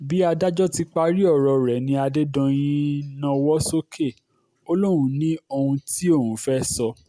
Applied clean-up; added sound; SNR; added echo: none; none; none; none.